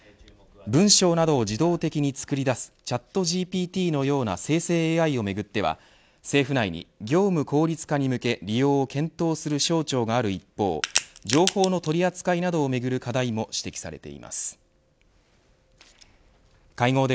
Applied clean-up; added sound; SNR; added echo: none; Crack; 5 dB; none.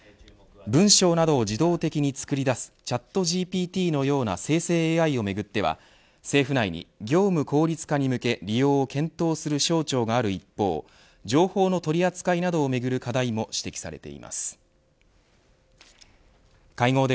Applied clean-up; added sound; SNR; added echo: none; none; none; none.